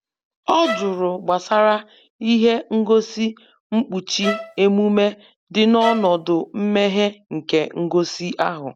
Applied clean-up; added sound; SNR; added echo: none; Bowed string instrument; 10 dB; none.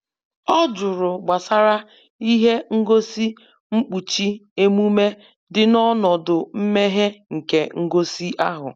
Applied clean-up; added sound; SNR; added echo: none; none; none; none.